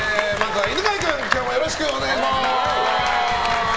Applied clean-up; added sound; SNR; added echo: none; none; none; none.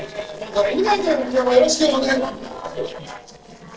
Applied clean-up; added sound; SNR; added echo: neural separator model SepFormer DNS4.